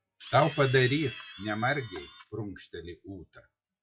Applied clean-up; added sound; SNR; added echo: classical method log-MMSE.